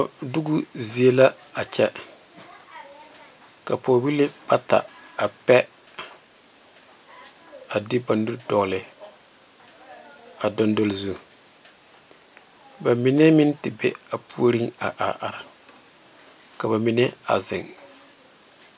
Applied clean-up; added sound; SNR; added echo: none; none; none; none.